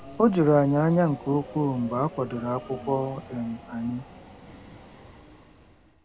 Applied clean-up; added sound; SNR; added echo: none; Subway, metro, underground; 17 dB; none.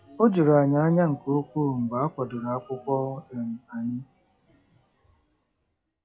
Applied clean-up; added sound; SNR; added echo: classical method log-MMSE.